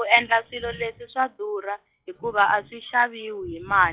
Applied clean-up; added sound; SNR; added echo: classical method log-MMSE.